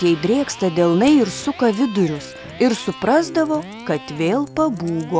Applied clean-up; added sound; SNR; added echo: none; Keys jangling + Electric guitar; 17 dB; none.